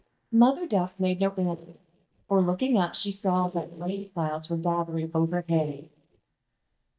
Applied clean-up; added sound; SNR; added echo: neural mask model DeepFilterNet 3.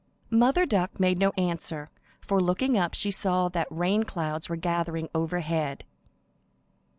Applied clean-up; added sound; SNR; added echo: none; none; none; none.